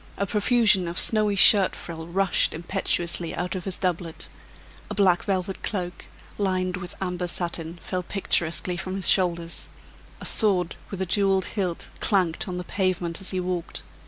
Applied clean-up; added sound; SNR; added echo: none; none; none; none.